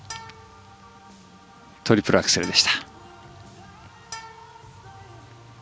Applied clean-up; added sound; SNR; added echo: none; Bowed string instrument; 18 dB; none.